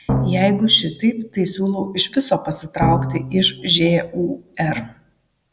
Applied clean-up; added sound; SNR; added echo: none; Drum; 5 dB; none.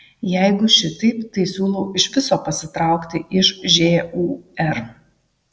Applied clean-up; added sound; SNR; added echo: none; none; none; none.